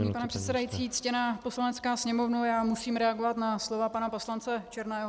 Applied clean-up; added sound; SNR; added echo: none; none; none; none.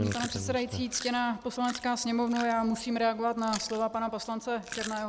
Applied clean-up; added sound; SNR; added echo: none; Chewing, mastication; 15 dB; none.